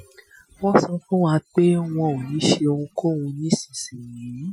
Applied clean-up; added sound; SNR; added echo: classical method Wiener filter.